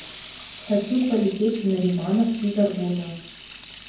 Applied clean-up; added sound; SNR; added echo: none; Sink (filling or washing) / Water tap, faucet; 18 dB; reverberation time 0.9 s.